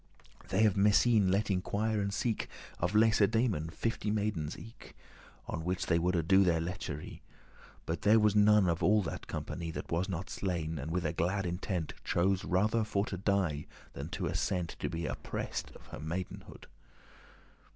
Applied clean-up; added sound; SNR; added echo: none; Wind; 19 dB; none.